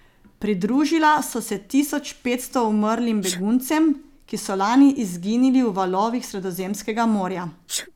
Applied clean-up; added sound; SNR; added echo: none; Sneeze; 20 dB; none.